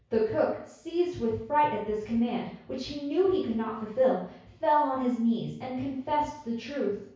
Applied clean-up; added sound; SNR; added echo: none; none; none; reverberation time 0.6 s.